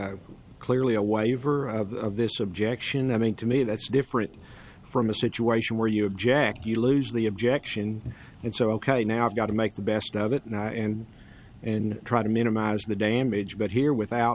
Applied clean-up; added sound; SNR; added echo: none; none; none; none.